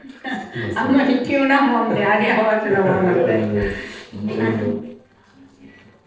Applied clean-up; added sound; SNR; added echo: neural separator model SepFormer DNS4.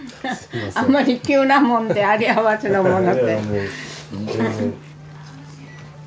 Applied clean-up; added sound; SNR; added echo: none; none; none; none.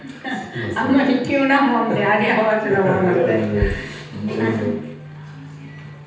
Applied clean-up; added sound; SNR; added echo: none; Bass drum; 11 dB; reverberation time 0.9 s.